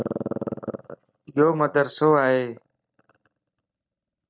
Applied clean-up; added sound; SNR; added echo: neural mask model DeepFilterNet 3.